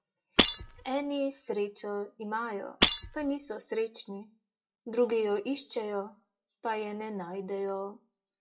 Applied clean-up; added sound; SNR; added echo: classical method WPE with log-MMSE.